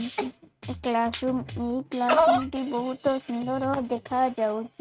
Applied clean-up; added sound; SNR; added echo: neural mask model RNNoise.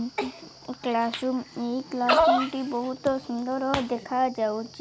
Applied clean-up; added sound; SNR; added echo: none; none; none; none.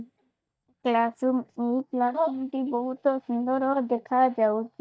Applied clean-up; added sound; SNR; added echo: neural mask model DeepFilterNet 3.